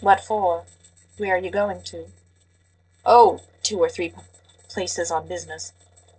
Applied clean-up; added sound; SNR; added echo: neural separator model SepFormer DNS4.